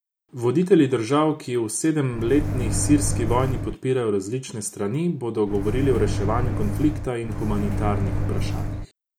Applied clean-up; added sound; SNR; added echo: none; Microwave oven; 1 dB; none.